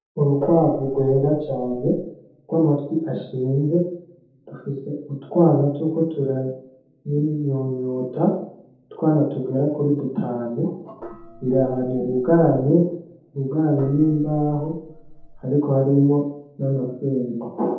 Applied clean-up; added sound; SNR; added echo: neural separator model SepFormer DNS4.